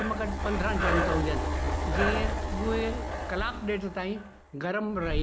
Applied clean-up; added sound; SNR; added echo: none; Breathing; -2 dB; none.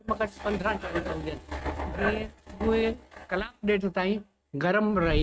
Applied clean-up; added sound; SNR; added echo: neural mask model RNNoise.